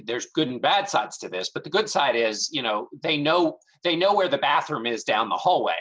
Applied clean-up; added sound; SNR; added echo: none; none; none; none.